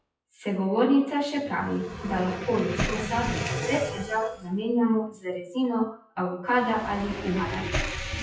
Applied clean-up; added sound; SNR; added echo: classical method WPE with log-MMSE.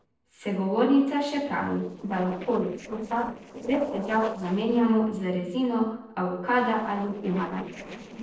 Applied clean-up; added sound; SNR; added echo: neural separator model SepFormer DNS4.